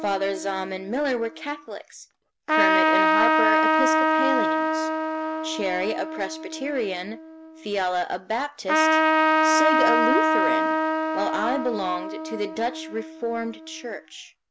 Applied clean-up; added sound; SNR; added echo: none; Trumpet; -5 dB; none.